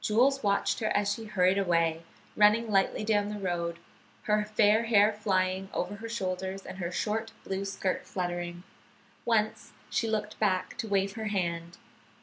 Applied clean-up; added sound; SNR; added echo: none; none; none; none.